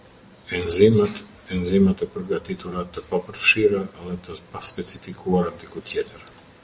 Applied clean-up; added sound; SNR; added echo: none; none; none; none.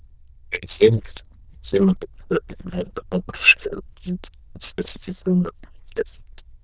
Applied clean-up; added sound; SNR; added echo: neural diffusion model UNIVERSE++.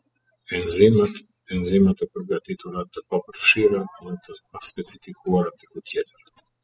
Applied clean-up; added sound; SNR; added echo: classical method spectral subtraction.